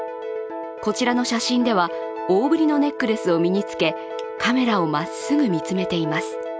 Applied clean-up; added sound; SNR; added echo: none; none; none; none.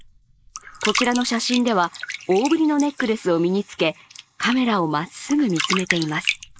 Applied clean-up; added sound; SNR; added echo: neural mask model Resemble Enhance denoiser.